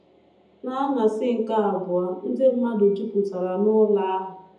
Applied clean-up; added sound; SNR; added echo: none; none; none; reverberation time 0.7 s.